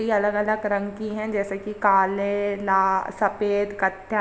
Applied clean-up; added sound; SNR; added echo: none; none; none; none.